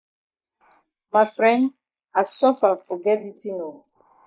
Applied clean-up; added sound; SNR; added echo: neural mask model Resemble Enhance denoiser.